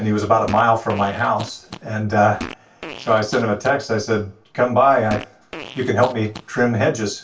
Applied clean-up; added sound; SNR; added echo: none; Fart; 16 dB; reverberation time 0.2 s.